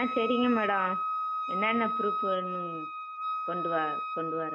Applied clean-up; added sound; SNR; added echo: none; Wind instrument, woodwind instrument; 1 dB; none.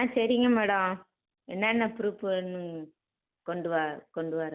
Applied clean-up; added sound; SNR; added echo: none; none; none; none.